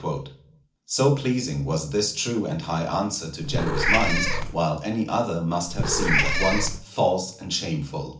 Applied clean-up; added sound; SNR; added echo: none; Meow / Purr; -3 dB; reverberation time 0.4 s.